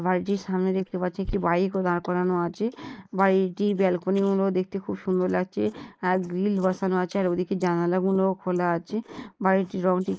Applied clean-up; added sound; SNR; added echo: neural mask model Resemble Enhance denoiser.